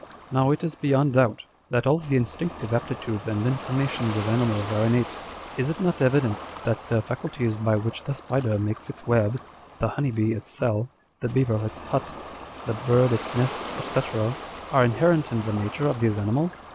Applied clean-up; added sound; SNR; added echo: none; Ocean; 13 dB; none.